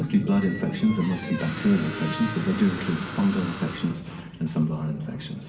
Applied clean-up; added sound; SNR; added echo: none; Squeak; 13 dB; reverberation time 2.7 s.